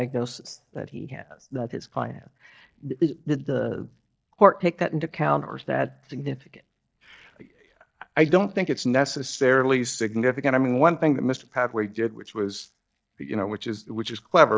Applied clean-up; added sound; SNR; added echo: neural mask model DeepFilterNet 3.